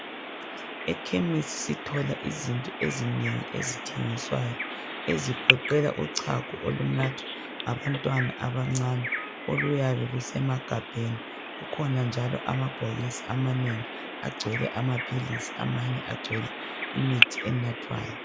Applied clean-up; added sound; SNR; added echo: none; Bird vocalization, bird call, bird song; 4 dB; none.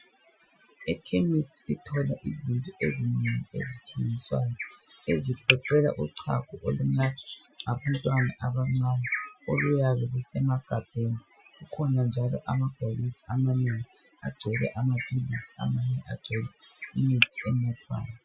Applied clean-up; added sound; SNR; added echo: classical method Wiener filter.